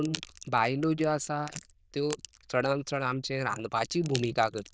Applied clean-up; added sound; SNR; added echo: neural diffusion model UNIVERSE++.